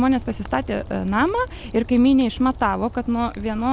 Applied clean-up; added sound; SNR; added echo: none; Rain; 14 dB; none.